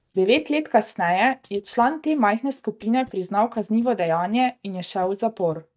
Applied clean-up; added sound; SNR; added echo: neural mask model DeepFilterNet 3.